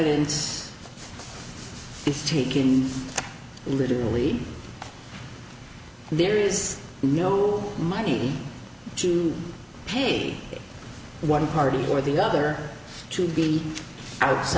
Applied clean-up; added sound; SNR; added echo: none; none; none; none.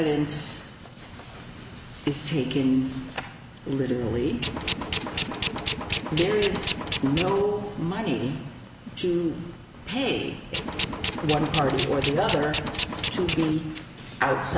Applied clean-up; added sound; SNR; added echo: none; Tools; -2 dB; none.